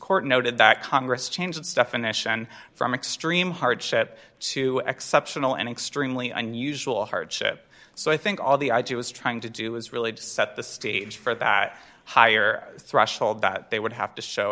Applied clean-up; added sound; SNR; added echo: none; none; none; none.